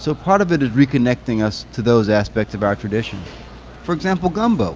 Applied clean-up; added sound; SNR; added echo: none; none; none; none.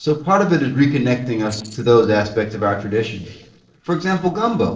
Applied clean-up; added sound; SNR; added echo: neural separator model SepFormer DNS4.